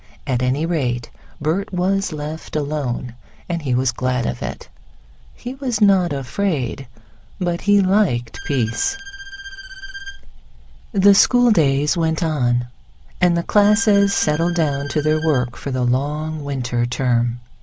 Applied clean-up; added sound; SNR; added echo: none; Bowed string instrument; 15 dB; none.